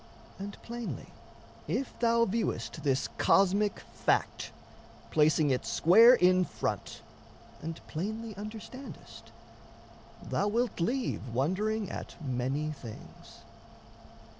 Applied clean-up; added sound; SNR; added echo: none; Mechanical fan; 20 dB; none.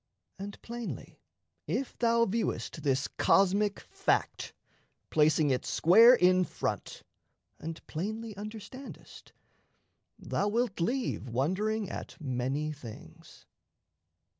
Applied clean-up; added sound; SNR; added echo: none; none; none; none.